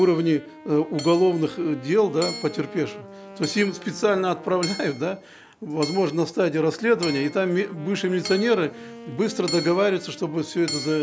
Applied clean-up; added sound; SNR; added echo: none; Wind instrument, woodwind instrument + Hammer / Chink, clink; 14 dB; none.